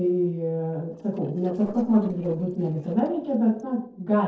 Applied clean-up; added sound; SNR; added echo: neural separator model SepFormer DNS4.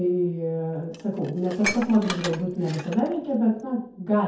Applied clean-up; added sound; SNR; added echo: none; Dishes, pots, and pans; 11 dB; reverberation time 0.6 s.